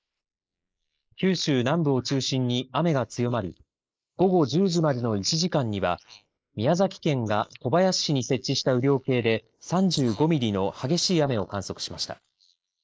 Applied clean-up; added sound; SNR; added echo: neural mask model Resemble Enhance denoiser.